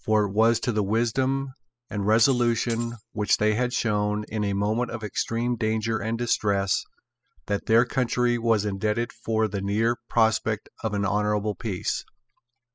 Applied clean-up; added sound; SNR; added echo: classical method spectral subtraction.